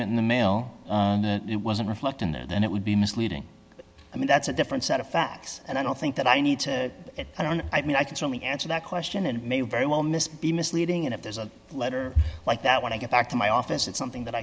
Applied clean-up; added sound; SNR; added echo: none; none; none; none.